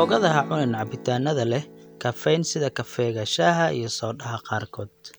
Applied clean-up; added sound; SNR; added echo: none; Strum; 15 dB; none.